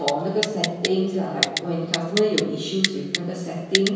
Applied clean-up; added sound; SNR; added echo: none; Typing; 5 dB; reverberation time 1.2 s.